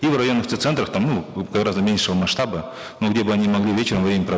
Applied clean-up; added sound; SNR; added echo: none; none; none; none.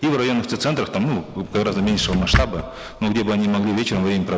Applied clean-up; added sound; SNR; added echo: none; Drawer open or close; 5 dB; none.